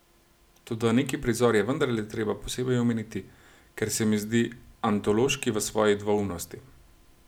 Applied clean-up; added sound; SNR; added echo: none; none; none; none.